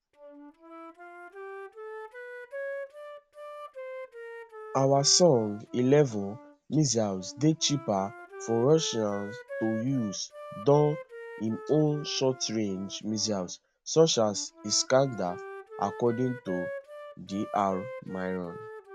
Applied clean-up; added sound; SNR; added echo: none; Wind instrument, woodwind instrument; 14 dB; none.